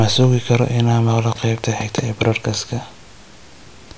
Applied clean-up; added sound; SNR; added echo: none; none; none; none.